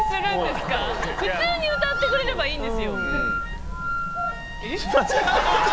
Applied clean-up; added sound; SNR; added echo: none; Wind instrument, woodwind instrument + Bird; 1 dB; none.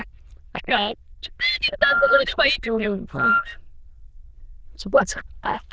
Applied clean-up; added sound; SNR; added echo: neural diffusion model UNIVERSE++.